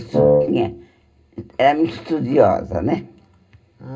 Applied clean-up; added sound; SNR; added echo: none; Wind instrument, woodwind instrument; -4 dB; reverberation time 0.2 s.